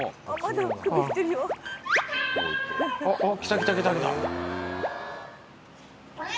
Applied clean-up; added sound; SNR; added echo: none; none; none; none.